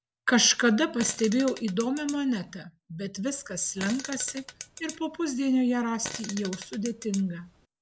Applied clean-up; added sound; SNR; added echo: none; Fart; 15 dB; none.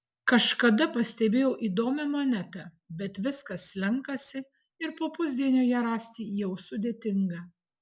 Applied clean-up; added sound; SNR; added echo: none; none; none; none.